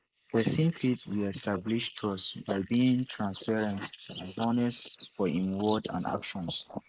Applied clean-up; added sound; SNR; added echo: neural mask model Resemble Enhance denoiser.